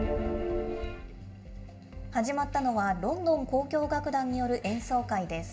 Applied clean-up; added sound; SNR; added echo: none; none; none; reverberation time 0.4 s.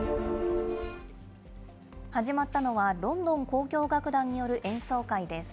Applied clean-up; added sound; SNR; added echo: none; none; none; none.